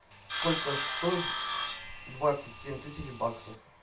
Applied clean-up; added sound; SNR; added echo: none; Sawing; -3 dB; reverberation time 0.2 s.